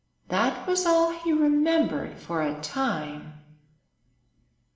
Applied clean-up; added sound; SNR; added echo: none; none; none; reverberation time 0.9 s.